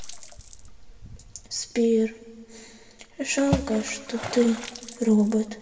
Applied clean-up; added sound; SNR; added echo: none; Water / Splash, splatter; 11 dB; reverberation time 1.7 s.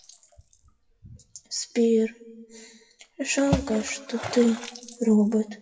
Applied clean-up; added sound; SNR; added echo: classical method WPE with log-MMSE.